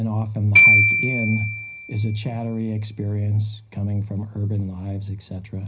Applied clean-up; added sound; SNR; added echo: none; Glockenspiel; -4 dB; reverberation time 0.4 s.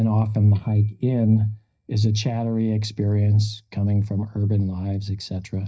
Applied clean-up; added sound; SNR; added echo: neural mask model DeepFilterNet 3.